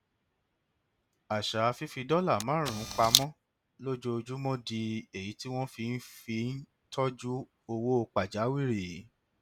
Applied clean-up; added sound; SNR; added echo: none; Camera; -3 dB; none.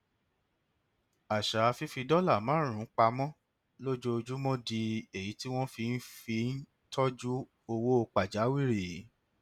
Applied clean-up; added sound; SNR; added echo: none; none; none; none.